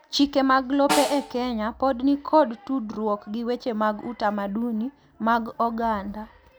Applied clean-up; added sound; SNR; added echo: none; Snare drum; 9 dB; none.